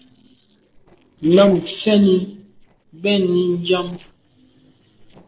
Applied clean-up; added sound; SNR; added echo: neural separator model SepFormer DNS4.